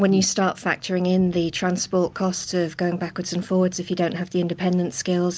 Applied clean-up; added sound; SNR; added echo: none; none; none; none.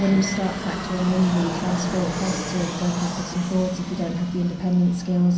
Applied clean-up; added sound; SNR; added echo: none; Fixed-wing aircraft, airplane; 8 dB; reverberation time 0.6 s.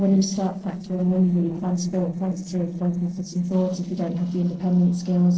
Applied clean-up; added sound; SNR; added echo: neural separator model SepFormer DNS4.